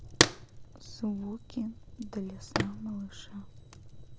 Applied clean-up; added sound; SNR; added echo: none; Fire; -5 dB; none.